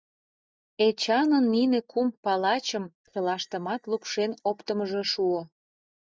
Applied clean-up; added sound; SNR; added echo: neural mask model DeepFilterNet 3.